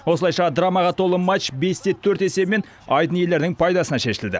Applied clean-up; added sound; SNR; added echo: none; none; none; none.